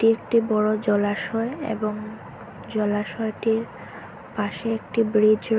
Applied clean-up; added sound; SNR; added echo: none; none; none; none.